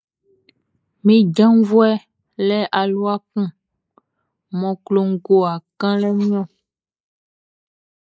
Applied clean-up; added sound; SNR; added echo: neural mask model Resemble Enhance denoiser.